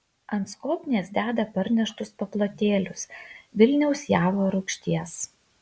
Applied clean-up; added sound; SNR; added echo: none; none; none; none.